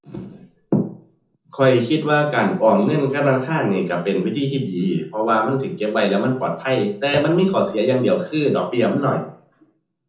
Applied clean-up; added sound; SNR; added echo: none; none; none; reverberation time 0.5 s.